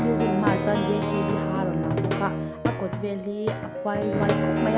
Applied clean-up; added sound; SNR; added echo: none; Plucked string instrument + Bowed string instrument; -3 dB; none.